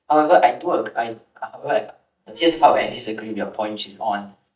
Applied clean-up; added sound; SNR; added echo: neural mask model DeepFilterNet 3.